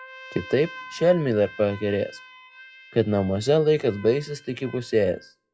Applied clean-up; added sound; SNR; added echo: classical method WPE with log-MMSE.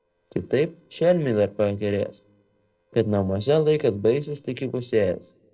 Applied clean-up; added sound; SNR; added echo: neural separator model SepFormer DNS4.